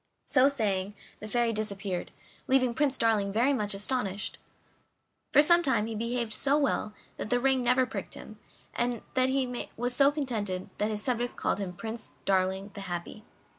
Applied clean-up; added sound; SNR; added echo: none; none; none; none.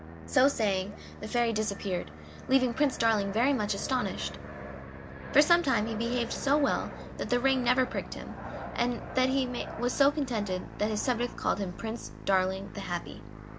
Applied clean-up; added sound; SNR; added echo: none; Musical instrument + Fixed-wing aircraft, airplane; 12 dB; none.